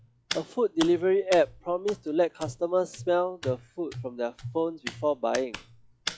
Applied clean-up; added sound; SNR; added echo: classical method log-MMSE.